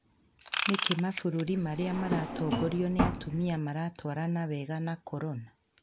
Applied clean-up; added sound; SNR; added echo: none; Ratchet, pawl / Tools + Drawer open or close; 1 dB; none.